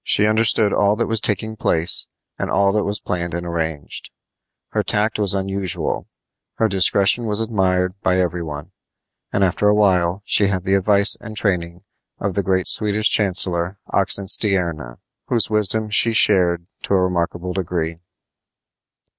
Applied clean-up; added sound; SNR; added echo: none; none; none; none.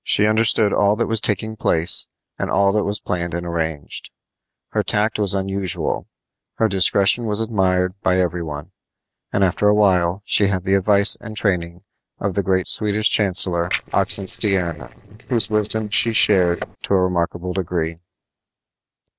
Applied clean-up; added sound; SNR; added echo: neural separator model SepFormer DNS4.